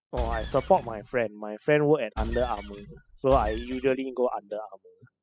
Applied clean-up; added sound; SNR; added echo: classical method spectral subtraction.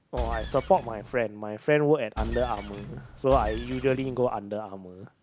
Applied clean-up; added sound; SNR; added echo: none; Engine; 8 dB; none.